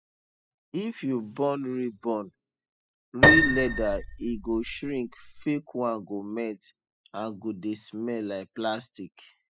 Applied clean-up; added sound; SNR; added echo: classical method spectral subtraction.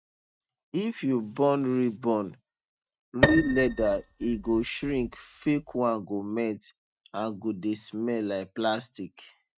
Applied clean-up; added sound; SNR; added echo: neural mask model RNNoise.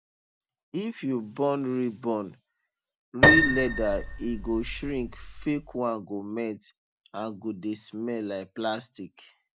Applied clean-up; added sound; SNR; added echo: none; Piano; -5 dB; none.